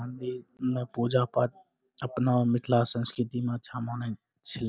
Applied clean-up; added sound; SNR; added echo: none; none; none; none.